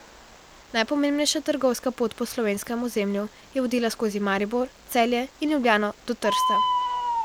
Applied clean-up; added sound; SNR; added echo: none; Bird; 6 dB; none.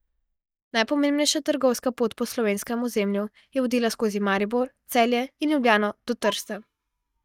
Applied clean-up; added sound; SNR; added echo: neural mask model DeepFilterNet 3.